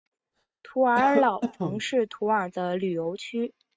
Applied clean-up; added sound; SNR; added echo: neural mask model RNNoise.